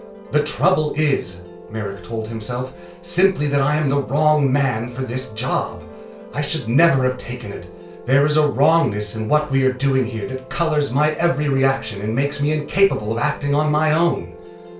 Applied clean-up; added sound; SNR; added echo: none; Musical instrument; 18 dB; reverberation time 0.3 s.